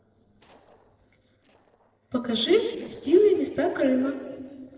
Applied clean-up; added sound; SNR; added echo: neural separator model SepFormer DNS4.